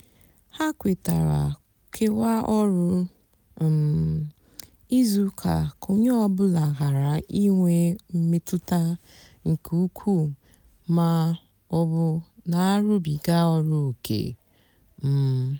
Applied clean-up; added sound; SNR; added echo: none; none; none; none.